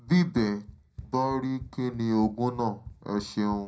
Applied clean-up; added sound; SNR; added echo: none; Run; 19 dB; reverberation time 0.2 s.